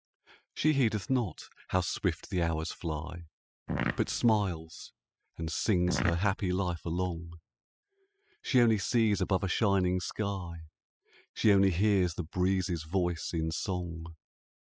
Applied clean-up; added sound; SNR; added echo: classical method spectral subtraction.